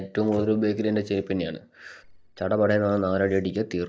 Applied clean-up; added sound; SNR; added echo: neural mask model DeepFilterNet 3.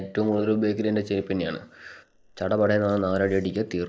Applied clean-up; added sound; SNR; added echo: neural mask model Resemble Enhance denoiser.